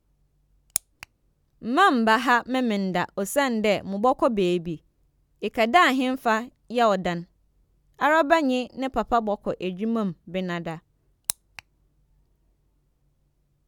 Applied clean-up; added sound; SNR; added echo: none; none; none; none.